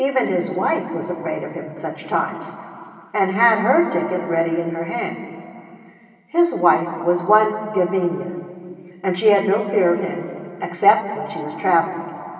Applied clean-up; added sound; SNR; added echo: none; none; none; reverberation time 2.6 s.